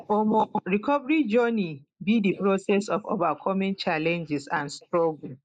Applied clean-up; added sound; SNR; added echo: neural mask model Resemble Enhance denoiser.